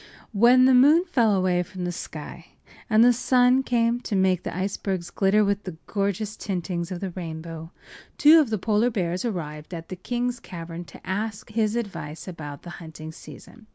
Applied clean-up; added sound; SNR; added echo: none; none; none; none.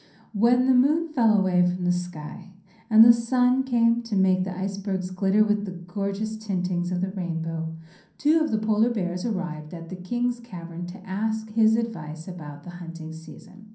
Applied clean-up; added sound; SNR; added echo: none; none; none; reverberation time 0.6 s.